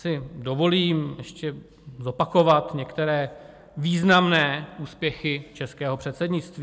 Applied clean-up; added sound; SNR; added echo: none; none; none; none.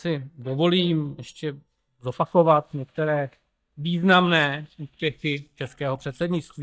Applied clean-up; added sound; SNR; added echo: neural mask model DeepFilterNet 3.